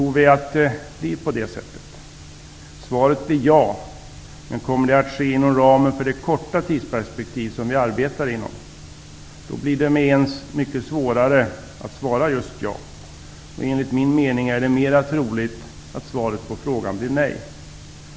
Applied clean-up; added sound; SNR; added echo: none; none; none; none.